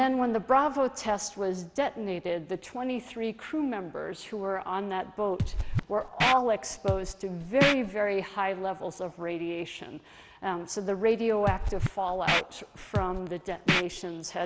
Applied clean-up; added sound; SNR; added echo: none; Scratching (performance technique); 1 dB; none.